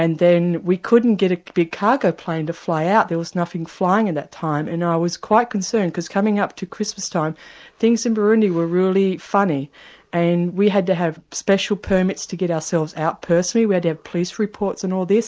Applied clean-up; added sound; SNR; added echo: none; none; none; none.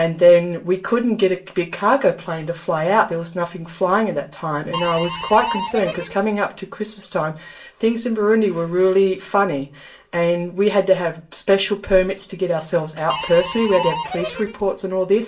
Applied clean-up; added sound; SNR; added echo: none; Harmonica; 8 dB; reverberation time 0.2 s.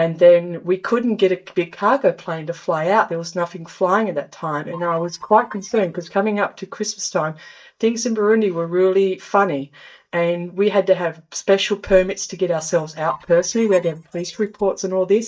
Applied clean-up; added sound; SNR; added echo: neural mask model DeepFilterNet 3.